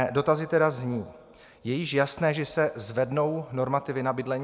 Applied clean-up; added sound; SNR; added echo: none; none; none; none.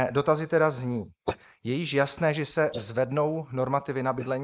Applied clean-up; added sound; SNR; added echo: neural mask model Resemble Enhance denoiser.